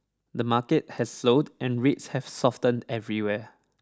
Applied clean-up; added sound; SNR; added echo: none; none; none; none.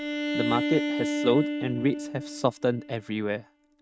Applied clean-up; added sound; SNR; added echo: neural mask model RNNoise.